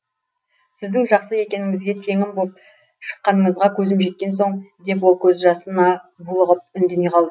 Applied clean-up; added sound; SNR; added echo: none; none; none; none.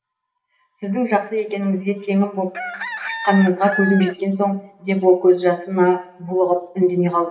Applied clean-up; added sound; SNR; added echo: none; Chicken, rooster; 10 dB; reverberation time 1.5 s.